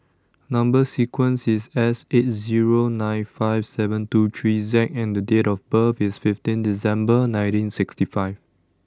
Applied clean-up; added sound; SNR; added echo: none; none; none; none.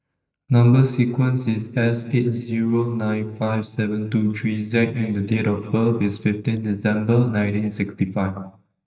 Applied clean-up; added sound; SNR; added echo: neural mask model DeepFilterNet 3.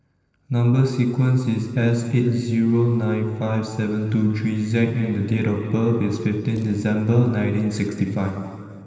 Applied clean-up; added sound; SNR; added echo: neural separator model SepFormer DNS4.